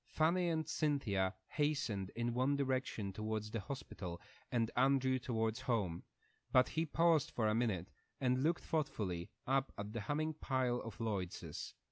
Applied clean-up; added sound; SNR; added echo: none; none; none; none.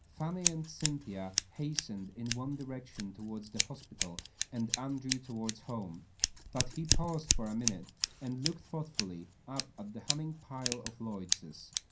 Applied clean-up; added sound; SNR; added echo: none; Scissors; -2 dB; reverberation time 0.3 s.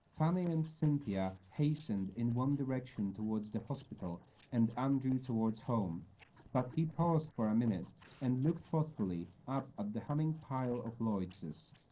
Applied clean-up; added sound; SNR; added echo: neural separator model SepFormer DNS4.